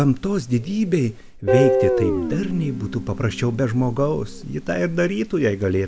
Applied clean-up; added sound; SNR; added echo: none; Guitar; 4 dB; none.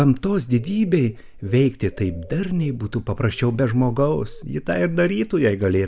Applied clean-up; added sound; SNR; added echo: none; none; none; none.